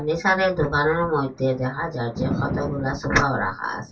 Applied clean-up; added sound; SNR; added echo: none; Thunder; 11 dB; reverberation time 0.2 s.